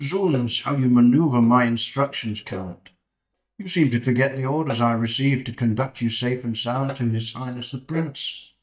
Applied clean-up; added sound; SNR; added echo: neural mask model DeepFilterNet 3.